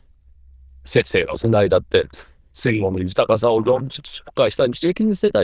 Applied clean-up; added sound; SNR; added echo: neural diffusion model UNIVERSE++.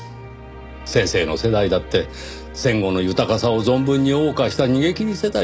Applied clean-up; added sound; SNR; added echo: none; none; none; none.